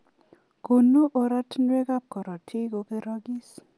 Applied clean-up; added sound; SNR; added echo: none; none; none; none.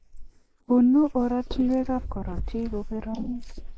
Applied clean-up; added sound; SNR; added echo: neural mask model Resemble Enhance denoiser.